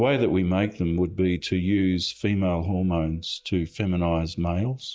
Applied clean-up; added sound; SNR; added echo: neural mask model DeepFilterNet 3.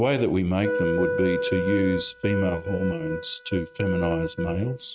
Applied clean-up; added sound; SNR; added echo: neural mask model RNNoise.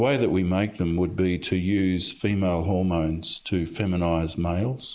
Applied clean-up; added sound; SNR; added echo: neural mask model Resemble Enhance denoiser.